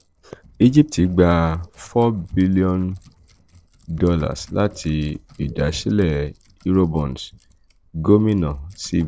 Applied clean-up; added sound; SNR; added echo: neural separator model SepFormer DNS4.